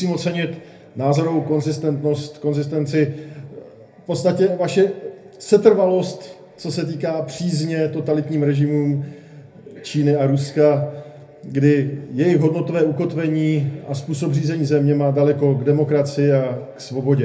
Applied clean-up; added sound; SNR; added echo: none; none; none; reverberation time 0.3 s.